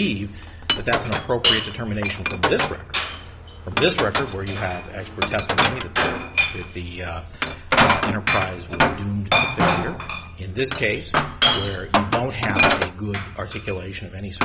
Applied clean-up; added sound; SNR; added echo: none; Glass; -4 dB; none.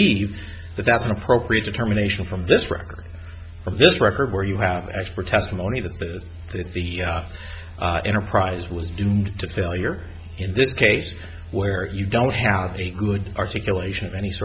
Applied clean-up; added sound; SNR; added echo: none; none; none; none.